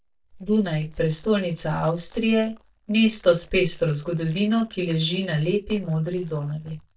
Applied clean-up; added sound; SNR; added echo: neural mask model DeepFilterNet 3.